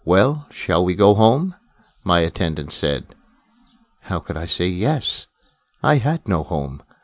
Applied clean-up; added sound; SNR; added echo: none; none; none; none.